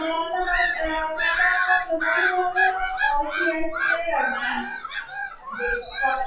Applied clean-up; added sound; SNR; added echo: classical method WPE with log-MMSE.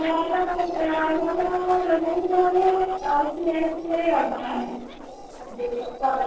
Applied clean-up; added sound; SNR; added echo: neural separator model SepFormer DNS4.